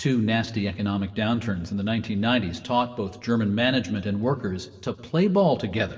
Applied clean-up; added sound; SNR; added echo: none; none; none; reverberation time 0.9 s.